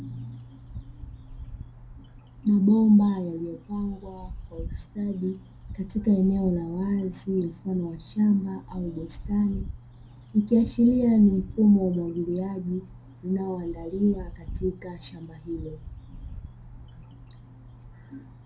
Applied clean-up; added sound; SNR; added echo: none; Bird; 16 dB; reverberation time 0.2 s.